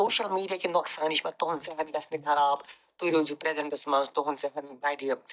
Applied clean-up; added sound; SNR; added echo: neural mask model DeepFilterNet 3.